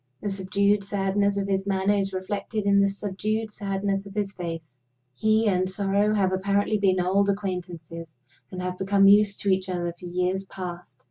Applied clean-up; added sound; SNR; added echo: none; none; none; none.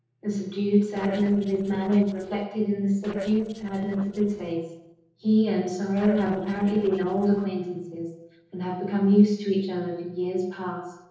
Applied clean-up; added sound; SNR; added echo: neural separator model SepFormer DNS4.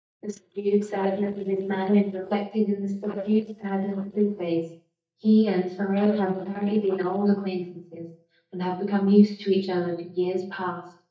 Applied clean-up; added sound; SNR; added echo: neural mask model DeepFilterNet 3.